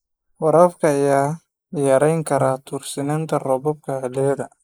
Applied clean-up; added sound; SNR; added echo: neural mask model Resemble Enhance denoiser.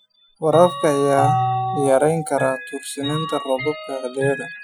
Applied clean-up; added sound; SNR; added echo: classical method Wiener filter.